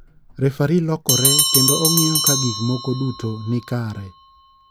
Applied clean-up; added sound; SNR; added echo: none; Bell; 0 dB; none.